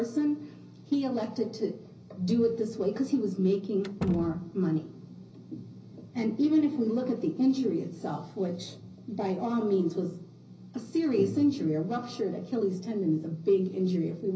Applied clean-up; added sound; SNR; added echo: none; Slam; 11 dB; reverberation time 0.5 s.